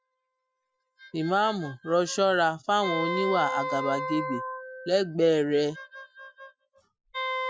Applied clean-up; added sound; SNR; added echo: classical method Wiener filter.